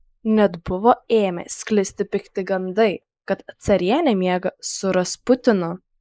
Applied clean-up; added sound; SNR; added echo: neural mask model Resemble Enhance denoiser.